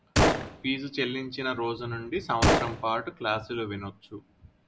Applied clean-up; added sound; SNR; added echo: none; Gunshot, gunfire; -3 dB; none.